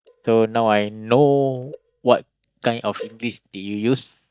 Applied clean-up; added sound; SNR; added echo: neural mask model DeepFilterNet 3.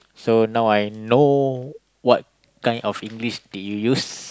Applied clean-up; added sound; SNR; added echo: none; none; none; none.